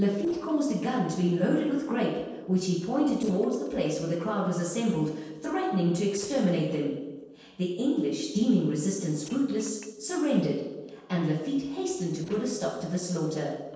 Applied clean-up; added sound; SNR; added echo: neural separator model SepFormer DNS4.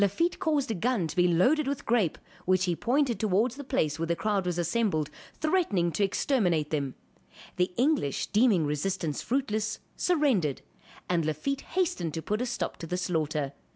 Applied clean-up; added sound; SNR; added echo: none; none; none; none.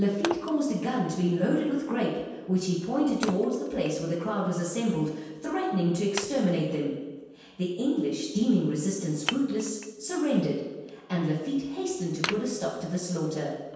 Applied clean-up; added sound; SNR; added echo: none; Wood; 15 dB; reverberation time 1.2 s.